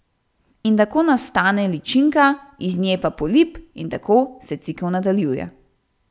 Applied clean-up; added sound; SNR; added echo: none; none; none; none.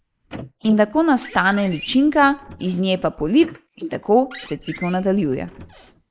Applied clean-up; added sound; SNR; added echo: neural mask model Resemble Enhance denoiser.